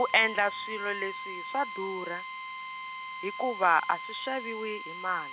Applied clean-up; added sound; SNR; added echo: none; Drill; 8 dB; none.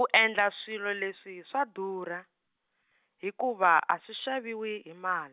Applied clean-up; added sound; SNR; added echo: none; none; none; none.